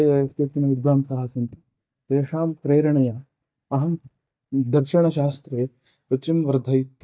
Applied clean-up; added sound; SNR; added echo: neural mask model DeepFilterNet 3.